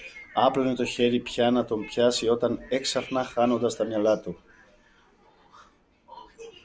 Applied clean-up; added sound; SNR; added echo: none; none; none; none.